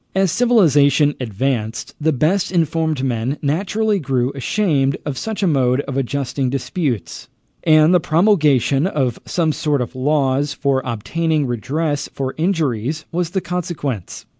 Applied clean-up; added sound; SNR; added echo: none; none; none; none.